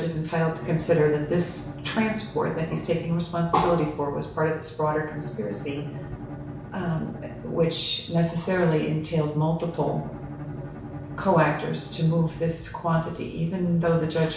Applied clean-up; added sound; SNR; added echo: none; Bowed string instrument; 14 dB; reverberation time 0.6 s.